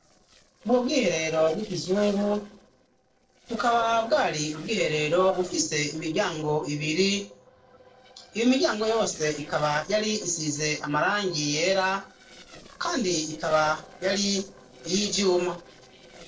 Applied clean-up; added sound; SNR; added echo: neural separator model SepFormer DNS4.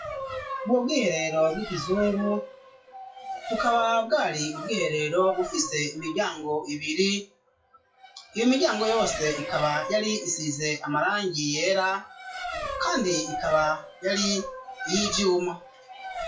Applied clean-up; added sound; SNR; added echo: classical method WPE with log-MMSE.